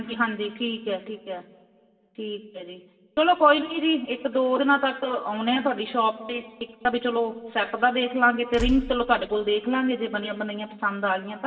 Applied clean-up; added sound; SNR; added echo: none; Tools; 11 dB; reverberation time 2.5 s.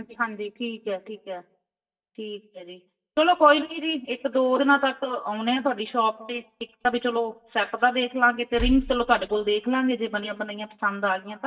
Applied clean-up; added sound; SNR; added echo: neural mask model DeepFilterNet 3.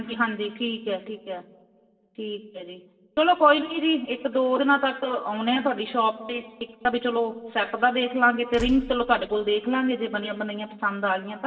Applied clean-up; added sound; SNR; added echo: neural separator model SepFormer DNS4.